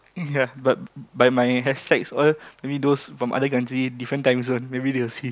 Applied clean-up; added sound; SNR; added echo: none; none; none; none.